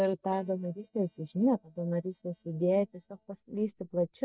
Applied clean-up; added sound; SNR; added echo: neural mask model DeepFilterNet 3.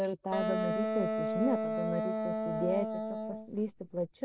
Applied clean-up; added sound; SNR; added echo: none; Wind instrument, woodwind instrument; -1 dB; none.